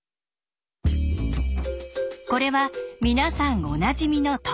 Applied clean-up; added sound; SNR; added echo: none; none; none; none.